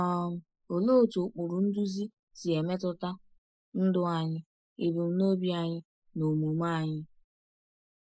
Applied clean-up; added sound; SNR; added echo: neural mask model Resemble Enhance denoiser.